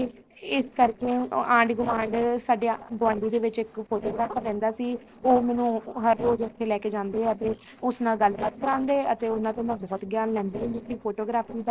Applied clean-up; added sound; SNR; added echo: neural separator model SepFormer DNS4.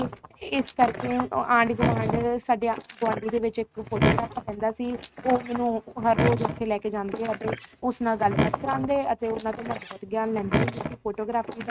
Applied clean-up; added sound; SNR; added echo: neural mask model RNNoise.